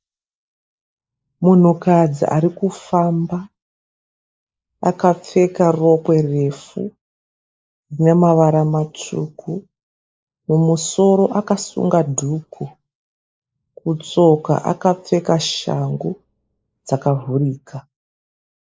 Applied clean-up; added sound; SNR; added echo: neural mask model Resemble Enhance denoiser.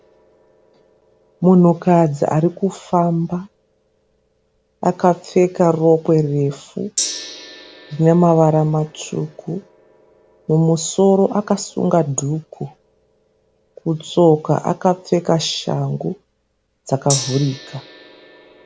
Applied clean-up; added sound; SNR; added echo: none; Gong; 17 dB; none.